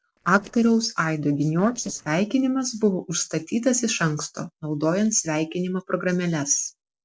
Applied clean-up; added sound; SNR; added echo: neural separator model SepFormer DNS4.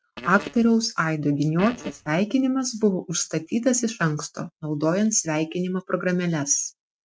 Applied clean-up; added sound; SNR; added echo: neural mask model RNNoise.